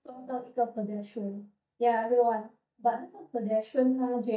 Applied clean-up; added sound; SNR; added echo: neural mask model DeepFilterNet 3.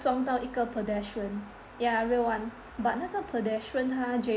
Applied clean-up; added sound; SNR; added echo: none; none; none; none.